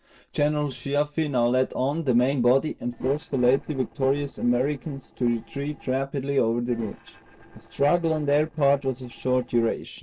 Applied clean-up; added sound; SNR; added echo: neural separator model SepFormer DNS4.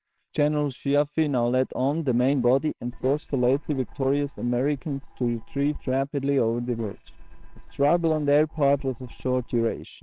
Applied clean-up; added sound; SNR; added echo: neural separator model SepFormer WHAMR!.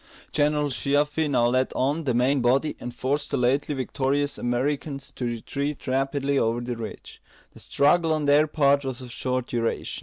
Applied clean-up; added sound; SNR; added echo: none; none; none; none.